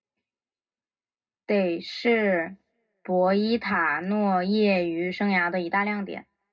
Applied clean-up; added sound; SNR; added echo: none; none; none; reverberation time 0.2 s.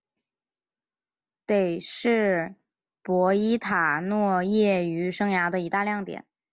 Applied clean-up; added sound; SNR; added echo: none; none; none; none.